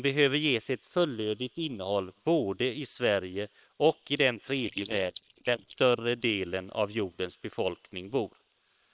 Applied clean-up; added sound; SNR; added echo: neural separator model SepFormer WHAM!.